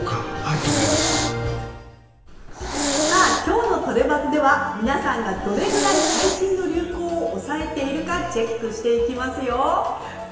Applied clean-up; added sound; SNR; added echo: none; Hiss; 2 dB; reverberation time 1.5 s.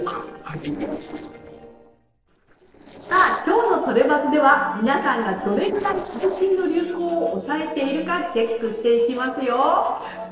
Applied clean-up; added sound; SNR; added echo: neural separator model SepFormer DNS4.